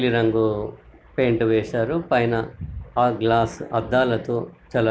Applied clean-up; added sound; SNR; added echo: none; none; none; none.